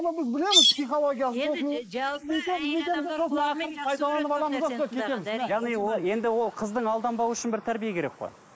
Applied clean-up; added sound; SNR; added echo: neural mask model Resemble Enhance denoiser.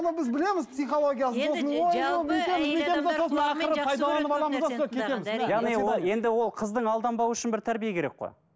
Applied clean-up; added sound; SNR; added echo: none; none; none; none.